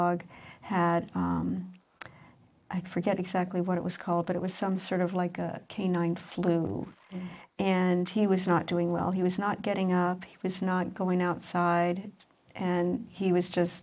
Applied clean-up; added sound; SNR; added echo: neural mask model Resemble Enhance denoiser.